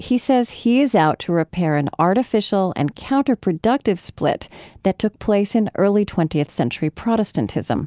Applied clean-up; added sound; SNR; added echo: none; none; none; none.